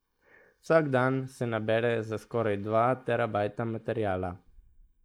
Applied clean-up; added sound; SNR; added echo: neural mask model Resemble Enhance denoiser.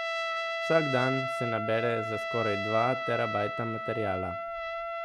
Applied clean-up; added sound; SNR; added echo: none; Trumpet; 2 dB; none.